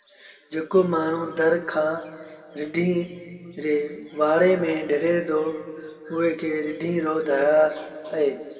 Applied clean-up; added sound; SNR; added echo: none; none; none; reverberation time 2.1 s.